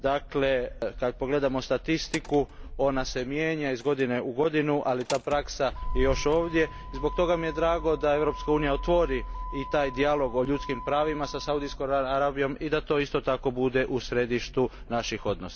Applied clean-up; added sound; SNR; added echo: none; Motor vehicle (road); 10 dB; none.